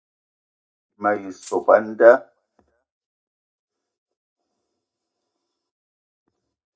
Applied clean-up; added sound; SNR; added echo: neural mask model DeepFilterNet 3.